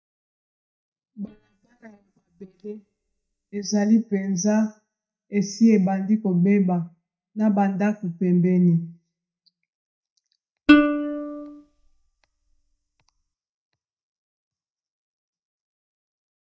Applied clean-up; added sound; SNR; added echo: neural mask model DeepFilterNet 3.